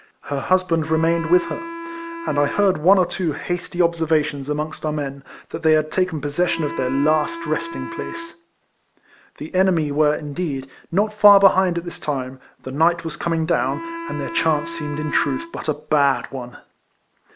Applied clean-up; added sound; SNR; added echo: none; Wind instrument, woodwind instrument; 12 dB; none.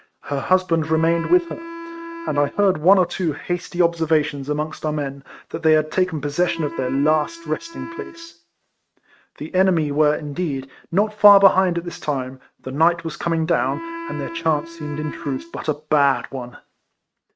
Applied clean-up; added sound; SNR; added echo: neural mask model RNNoise.